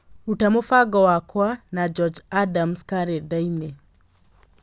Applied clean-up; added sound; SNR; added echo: none; none; none; none.